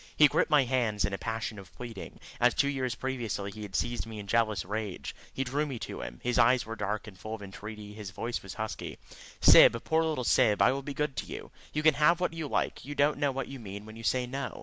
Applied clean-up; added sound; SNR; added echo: none; none; none; none.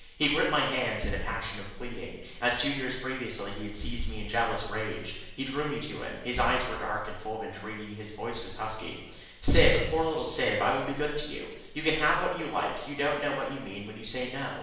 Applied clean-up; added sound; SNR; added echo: none; none; none; reverberation time 0.9 s.